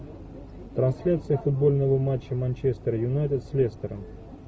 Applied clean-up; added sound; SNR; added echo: none; none; none; none.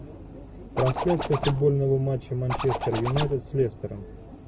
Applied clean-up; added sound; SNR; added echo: none; Zipper (clothing); 6 dB; none.